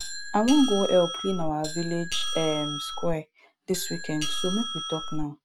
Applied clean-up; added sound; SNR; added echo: none; Doorbell; 4 dB; none.